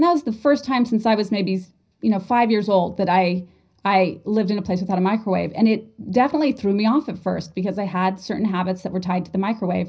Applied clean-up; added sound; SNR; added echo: none; none; none; reverberation time 0.4 s.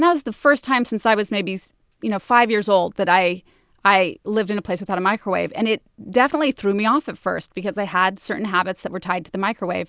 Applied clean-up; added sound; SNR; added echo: none; none; none; none.